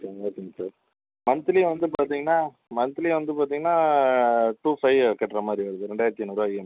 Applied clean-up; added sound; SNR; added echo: none; none; none; none.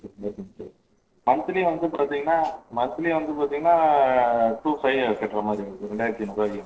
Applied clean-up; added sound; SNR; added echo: neural separator model SepFormer DNS4.